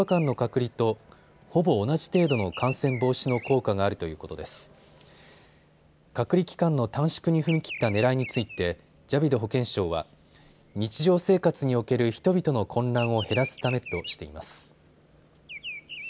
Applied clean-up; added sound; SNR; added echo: none; Bird vocalization, bird call, bird song; 17 dB; none.